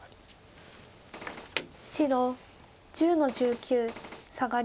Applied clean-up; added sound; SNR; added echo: none; Gunshot, gunfire; 14 dB; none.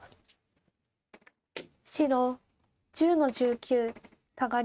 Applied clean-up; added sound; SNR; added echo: neural mask model RNNoise.